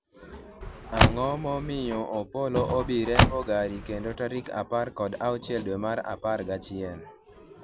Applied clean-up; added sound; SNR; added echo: none; Car; -3 dB; none.